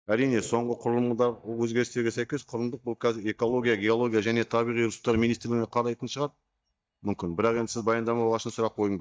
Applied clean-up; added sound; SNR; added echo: neural mask model DeepFilterNet 3.